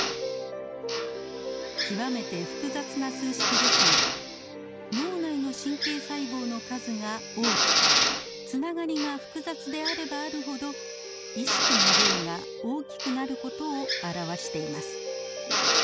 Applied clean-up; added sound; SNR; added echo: none; Drill; -3 dB; none.